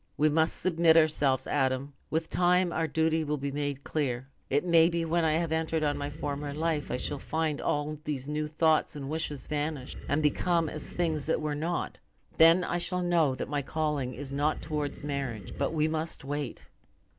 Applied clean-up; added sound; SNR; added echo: none; Animal; 13 dB; none.